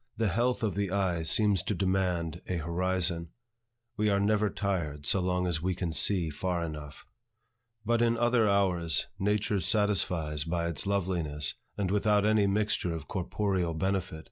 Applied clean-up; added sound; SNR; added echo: none; none; none; none.